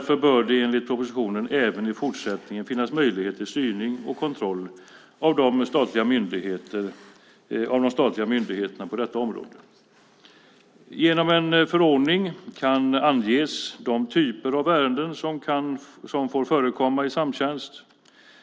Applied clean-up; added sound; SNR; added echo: none; none; none; none.